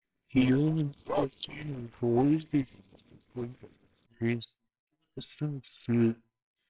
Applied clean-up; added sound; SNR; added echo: neural separator model SepFormer WHAMR!.